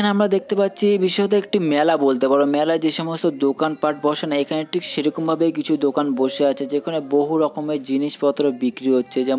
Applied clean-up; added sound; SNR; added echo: none; none; none; none.